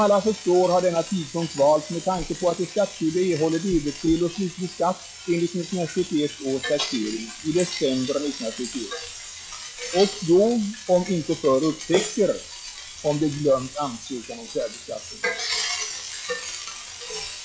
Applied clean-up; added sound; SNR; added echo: classical method log-MMSE.